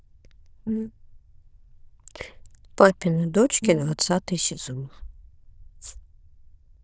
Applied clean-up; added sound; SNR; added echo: neural diffusion model UNIVERSE++.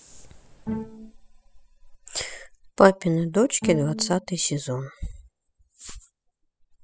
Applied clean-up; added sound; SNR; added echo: classical method spectral subtraction.